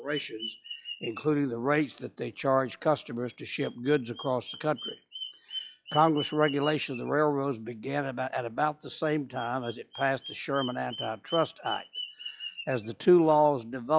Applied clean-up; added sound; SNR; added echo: classical method log-MMSE.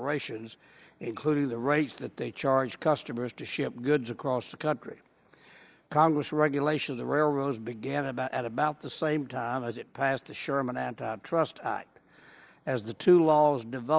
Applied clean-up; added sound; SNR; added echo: neural mask model Resemble Enhance denoiser.